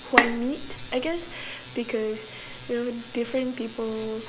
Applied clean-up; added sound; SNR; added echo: none; Bowed string instrument; -3 dB; none.